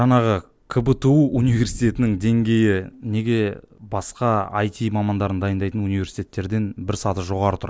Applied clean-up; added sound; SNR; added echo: none; Boom; 14 dB; none.